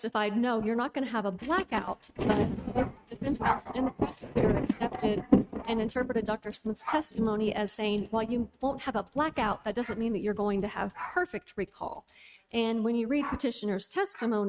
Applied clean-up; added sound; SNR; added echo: neural mask model RNNoise.